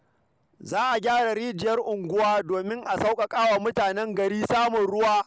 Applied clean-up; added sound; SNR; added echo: none; none; none; none.